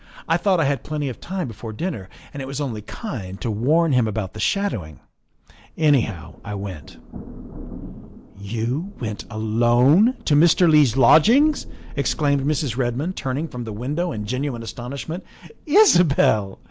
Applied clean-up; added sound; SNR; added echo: none; Thunder; 17 dB; none.